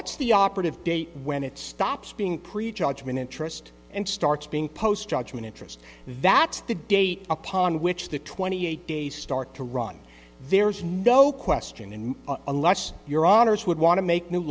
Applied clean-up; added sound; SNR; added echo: none; none; none; none.